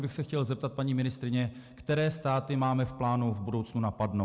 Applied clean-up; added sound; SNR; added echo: none; none; none; none.